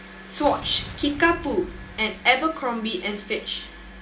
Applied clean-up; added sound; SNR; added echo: none; Explosion; 16 dB; reverberation time 0.2 s.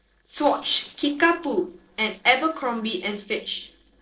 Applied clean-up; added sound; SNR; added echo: neural separator model SepFormer DNS4.